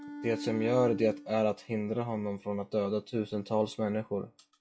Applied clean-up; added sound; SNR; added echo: classical method log-MMSE.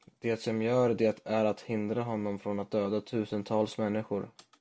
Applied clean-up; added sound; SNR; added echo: none; none; none; none.